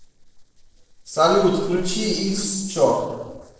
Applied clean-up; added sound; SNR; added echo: neural separator model SepFormer DNS4.